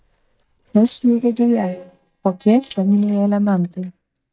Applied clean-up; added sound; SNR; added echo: neural mask model DeepFilterNet 3.